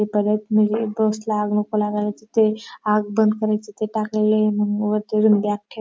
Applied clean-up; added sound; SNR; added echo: none; none; none; none.